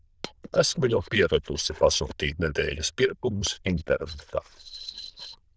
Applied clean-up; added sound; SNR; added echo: neural diffusion model UNIVERSE++.